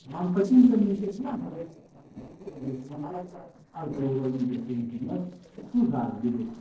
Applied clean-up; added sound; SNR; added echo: neural separator model SepFormer DNS4.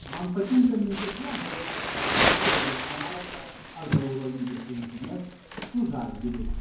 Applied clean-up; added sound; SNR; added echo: none; Crumpling, crinkling; 0 dB; reverberation time 0.9 s.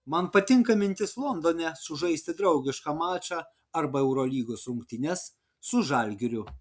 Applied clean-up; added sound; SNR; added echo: none; none; none; none.